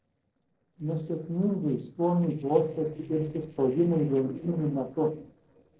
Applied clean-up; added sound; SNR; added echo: neural separator model SepFormer DNS4.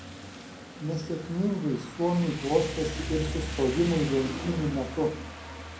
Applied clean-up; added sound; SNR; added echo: none; Rain; 8 dB; reverberation time 0.5 s.